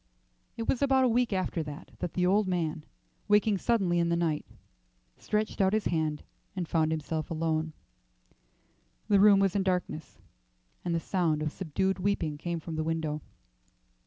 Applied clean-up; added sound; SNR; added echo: none; none; none; none.